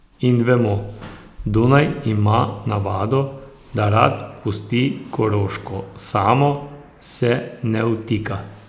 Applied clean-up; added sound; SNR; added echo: none; none; none; none.